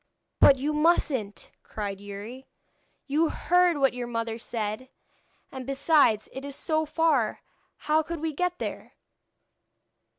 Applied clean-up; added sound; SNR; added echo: none; none; none; none.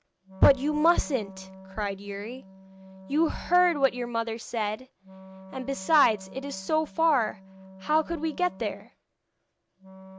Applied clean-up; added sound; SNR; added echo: none; Wind instrument, woodwind instrument; 19 dB; none.